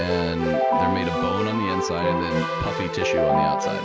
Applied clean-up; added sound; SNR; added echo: none; Keyboard (musical); -4 dB; none.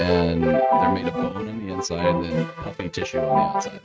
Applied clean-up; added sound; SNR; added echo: neural mask model RNNoise.